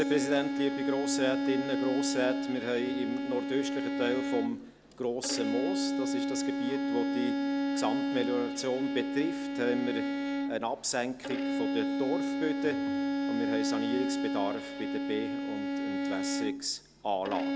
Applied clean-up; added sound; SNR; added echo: none; Bowed string instrument; -2 dB; none.